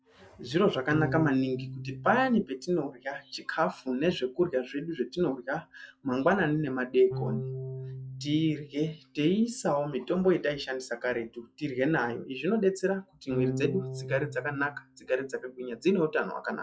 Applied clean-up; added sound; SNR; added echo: classical method log-MMSE.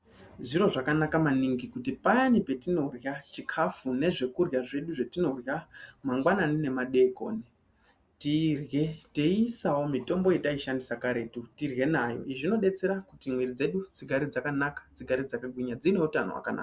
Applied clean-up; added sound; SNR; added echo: none; none; none; none.